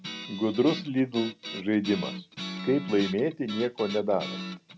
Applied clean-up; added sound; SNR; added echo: none; Guitar; 10 dB; none.